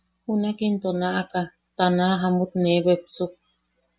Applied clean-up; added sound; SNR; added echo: none; none; none; none.